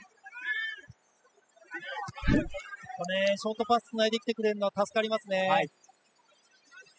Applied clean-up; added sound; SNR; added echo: classical method spectral subtraction.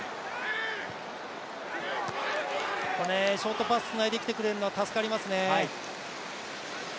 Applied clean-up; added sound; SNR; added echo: none; none; none; none.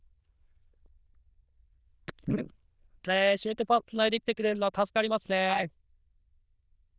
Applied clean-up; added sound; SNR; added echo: neural diffusion model UNIVERSE++.